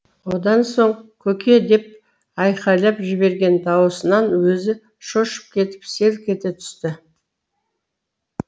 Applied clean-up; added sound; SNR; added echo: none; none; none; none.